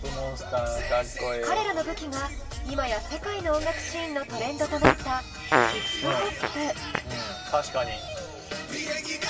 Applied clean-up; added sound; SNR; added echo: none; Fart; 0 dB; reverberation time 3.0 s.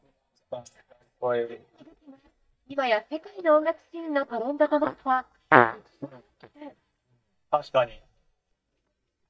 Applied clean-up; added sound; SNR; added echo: neural mask model DeepFilterNet 3.